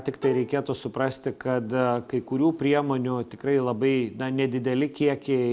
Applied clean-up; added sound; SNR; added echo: none; Bowed string instrument; 15 dB; none.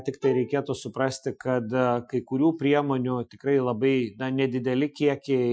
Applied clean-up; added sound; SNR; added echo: classical method Wiener filter.